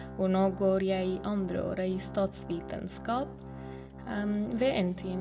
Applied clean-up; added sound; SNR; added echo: none; Organ; 12 dB; reverberation time 0.4 s.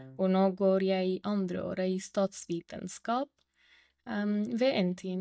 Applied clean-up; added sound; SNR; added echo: neural mask model DeepFilterNet 3.